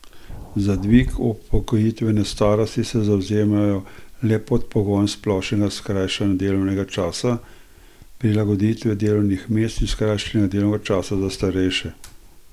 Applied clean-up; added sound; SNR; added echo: none; none; none; none.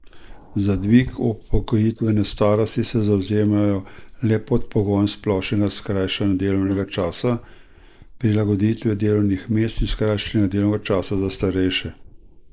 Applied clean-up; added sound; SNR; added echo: neural mask model Resemble Enhance denoiser.